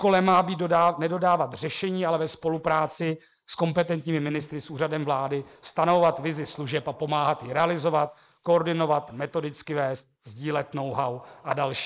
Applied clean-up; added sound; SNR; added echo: neural mask model Resemble Enhance denoiser.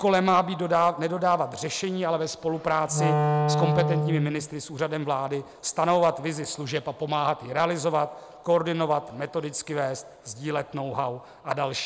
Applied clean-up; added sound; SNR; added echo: none; Wind instrument, woodwind instrument; -1 dB; none.